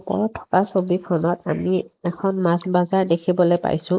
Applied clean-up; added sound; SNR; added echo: neural mask model Resemble Enhance denoiser.